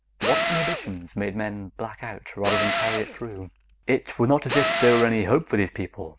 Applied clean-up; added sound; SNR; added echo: none; Tools; 1 dB; none.